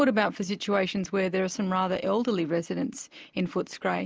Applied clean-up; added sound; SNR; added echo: none; none; none; none.